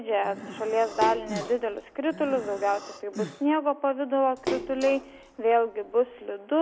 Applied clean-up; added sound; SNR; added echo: none; Splash, splatter + Breathing; 10 dB; none.